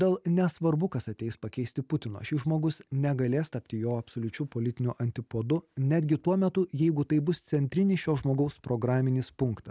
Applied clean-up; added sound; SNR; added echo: none; none; none; none.